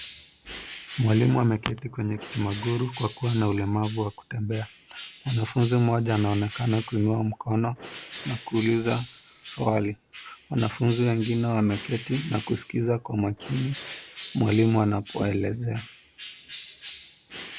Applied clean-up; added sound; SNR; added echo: none; Bird; 14 dB; none.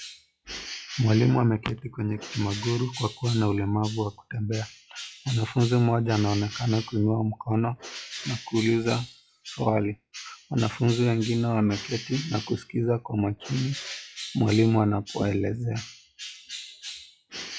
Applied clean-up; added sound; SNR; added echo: classical method log-MMSE.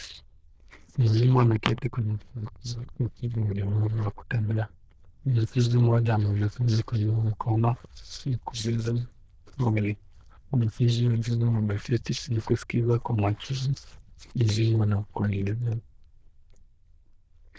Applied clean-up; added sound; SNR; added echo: neural diffusion model UNIVERSE++.